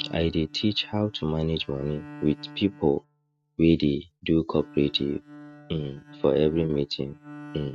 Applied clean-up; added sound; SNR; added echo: neural mask model RNNoise.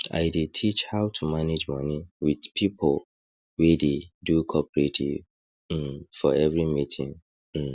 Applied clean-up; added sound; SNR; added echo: none; none; none; none.